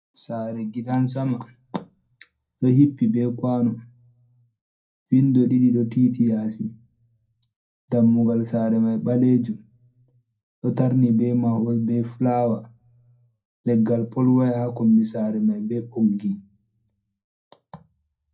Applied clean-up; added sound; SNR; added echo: none; none; none; reverberation time 0.2 s.